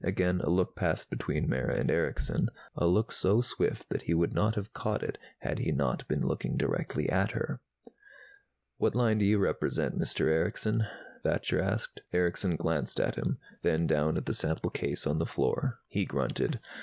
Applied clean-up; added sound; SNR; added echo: none; none; none; none.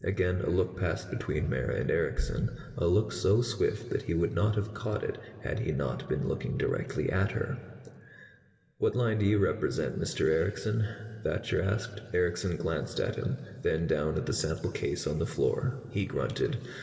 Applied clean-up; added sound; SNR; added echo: none; none; none; reverberation time 2.4 s.